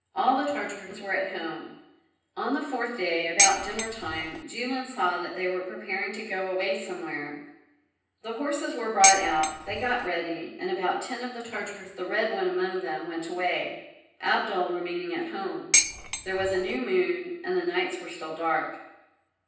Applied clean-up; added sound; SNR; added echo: none; Dishes, pots, and pans; -4 dB; reverberation time 0.9 s.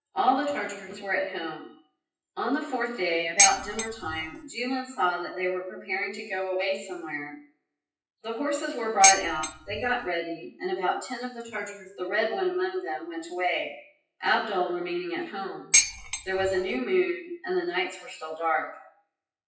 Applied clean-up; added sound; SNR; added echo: classical method WPE with log-MMSE.